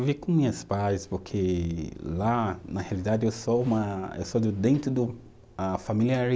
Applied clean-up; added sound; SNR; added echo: none; none; none; none.